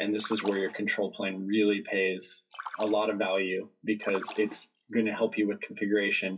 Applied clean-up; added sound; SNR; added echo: classical method WPE with log-MMSE.